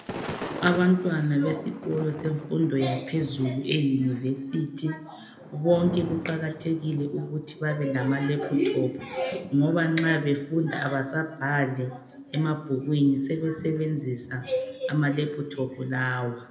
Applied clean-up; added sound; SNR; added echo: none; Thunder / Rain; 16 dB; reverberation time 0.7 s.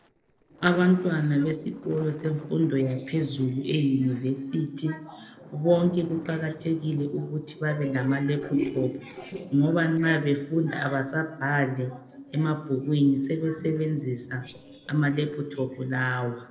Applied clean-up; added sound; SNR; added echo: neural separator model SepFormer DNS4.